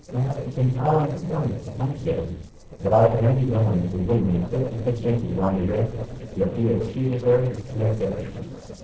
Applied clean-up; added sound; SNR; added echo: neural separator model SepFormer DNS4.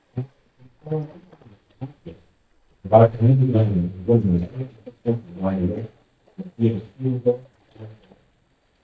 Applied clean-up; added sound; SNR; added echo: neural mask model DeepFilterNet 3.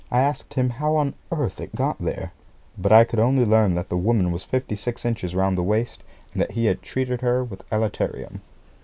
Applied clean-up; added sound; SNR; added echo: none; none; none; none.